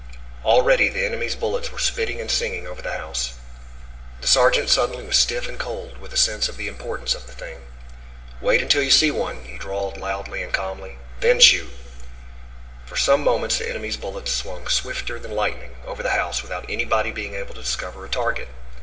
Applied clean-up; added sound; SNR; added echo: none; none; none; reverberation time 1.8 s.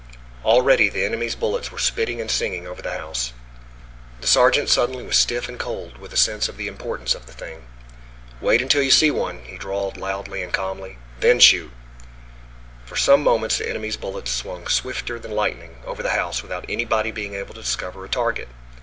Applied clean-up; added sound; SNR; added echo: none; none; none; none.